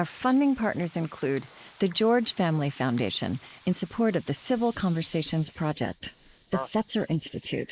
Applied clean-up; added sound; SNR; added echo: neural mask model Resemble Enhance denoiser.